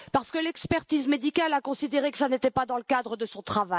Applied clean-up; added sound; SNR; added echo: none; none; none; none.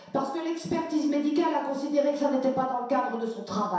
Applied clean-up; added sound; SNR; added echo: none; none; none; reverberation time 0.7 s.